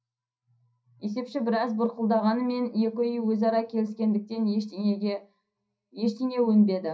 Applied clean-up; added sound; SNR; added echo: none; none; none; reverberation time 0.3 s.